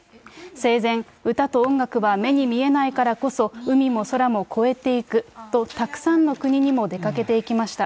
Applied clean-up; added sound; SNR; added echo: none; none; none; none.